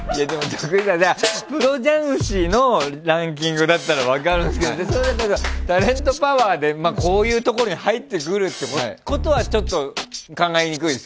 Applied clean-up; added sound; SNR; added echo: none; Snare drum; 11 dB; none.